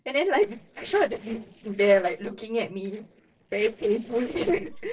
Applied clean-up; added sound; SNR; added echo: neural separator model SepFormer DNS4.